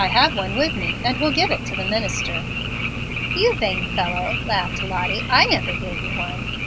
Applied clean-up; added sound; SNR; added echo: none; Frog; 2 dB; none.